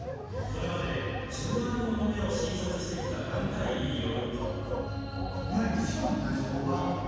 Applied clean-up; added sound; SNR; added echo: none; Bark; 9 dB; reverberation time 2.1 s.